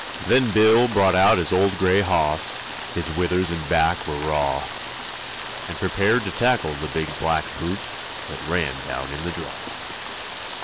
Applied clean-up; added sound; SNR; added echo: none; Rain; 7 dB; none.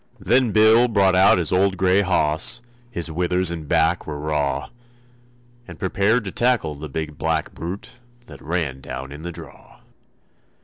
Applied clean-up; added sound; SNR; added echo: none; none; none; none.